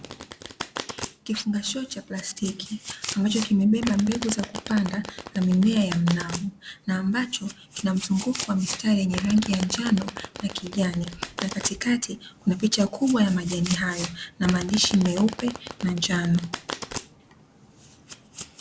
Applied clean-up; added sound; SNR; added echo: none; Domestic sounds, home sounds; 12 dB; none.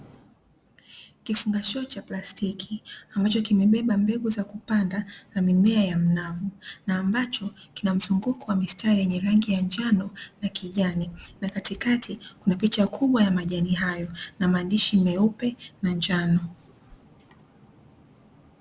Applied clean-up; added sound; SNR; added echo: none; none; none; none.